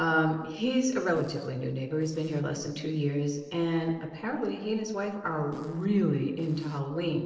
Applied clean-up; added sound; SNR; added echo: neural separator model SepFormer DNS4.